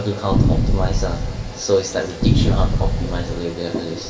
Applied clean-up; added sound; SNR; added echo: none; Boom; -4 dB; reverberation time 2.1 s.